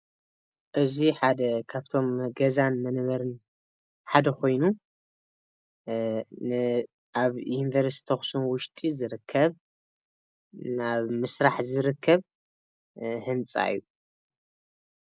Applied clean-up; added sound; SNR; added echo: none; none; none; none.